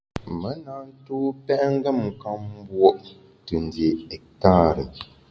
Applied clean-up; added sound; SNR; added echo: none; none; none; none.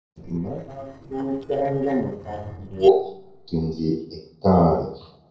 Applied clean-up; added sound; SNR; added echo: neural separator model SepFormer DNS4.